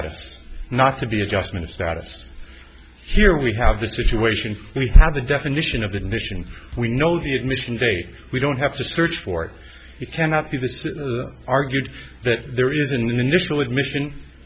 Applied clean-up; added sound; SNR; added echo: none; Bass drum / Snare drum / Drum kit; 17 dB; none.